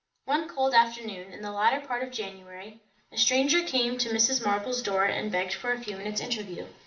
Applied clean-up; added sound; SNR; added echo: none; none; none; reverberation time 0.4 s.